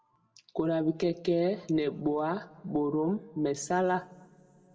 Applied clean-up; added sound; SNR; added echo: none; none; none; reverberation time 1.2 s.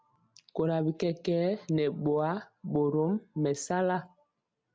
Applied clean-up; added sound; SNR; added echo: none; none; none; none.